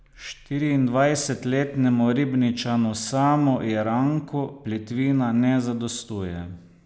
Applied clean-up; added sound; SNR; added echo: none; none; none; none.